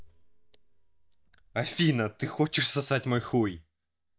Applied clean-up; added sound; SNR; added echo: neural mask model DeepFilterNet 3.